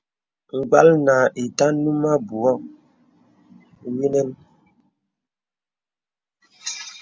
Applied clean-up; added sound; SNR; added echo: none; none; none; none.